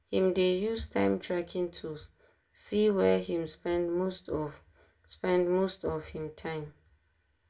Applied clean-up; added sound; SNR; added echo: none; none; none; reverberation time 0.2 s.